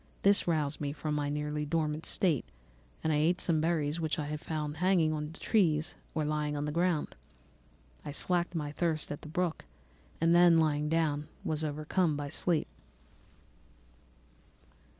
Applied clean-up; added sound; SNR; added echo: none; none; none; none.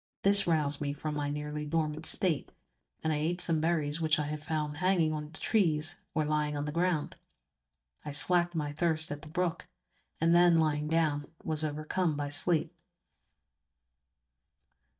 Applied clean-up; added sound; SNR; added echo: neural mask model DeepFilterNet 3.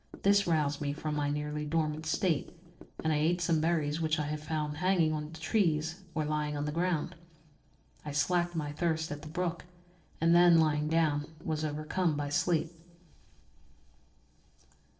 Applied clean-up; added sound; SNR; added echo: neural separator model SepFormer DNS4.